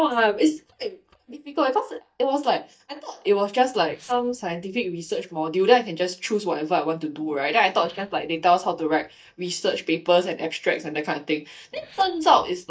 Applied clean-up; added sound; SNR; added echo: neural mask model DeepFilterNet 3.